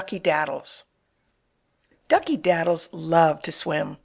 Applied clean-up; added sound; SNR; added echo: none; none; none; none.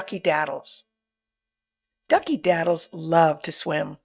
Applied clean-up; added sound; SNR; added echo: neural mask model DeepFilterNet 3.